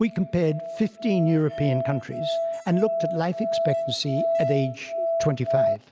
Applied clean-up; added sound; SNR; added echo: none; Musical instrument; 2 dB; none.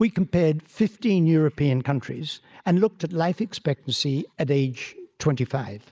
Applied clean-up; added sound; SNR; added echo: neural mask model Resemble Enhance denoiser.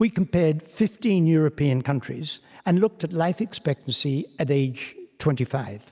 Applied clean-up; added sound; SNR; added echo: none; none; none; none.